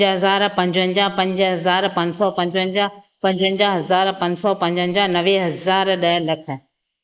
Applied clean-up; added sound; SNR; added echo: neural mask model Resemble Enhance denoiser.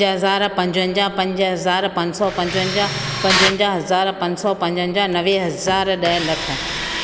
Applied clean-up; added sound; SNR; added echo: none; Tools; 8 dB; none.